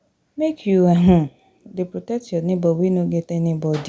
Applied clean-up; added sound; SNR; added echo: none; none; none; none.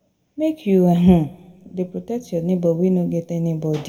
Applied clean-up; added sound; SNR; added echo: none; none; none; reverberation time 1.2 s.